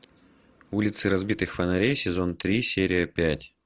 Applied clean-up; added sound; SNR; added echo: none; none; none; none.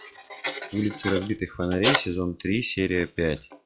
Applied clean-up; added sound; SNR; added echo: classical method log-MMSE.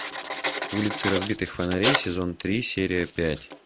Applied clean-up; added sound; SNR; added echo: none; Writing; 4 dB; none.